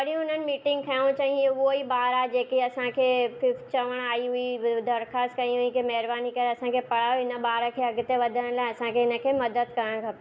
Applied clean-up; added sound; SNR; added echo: none; none; none; none.